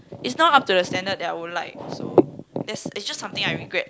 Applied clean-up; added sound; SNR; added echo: none; none; none; none.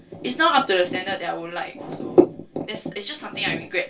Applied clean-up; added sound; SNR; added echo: none; none; none; reverberation time 0.2 s.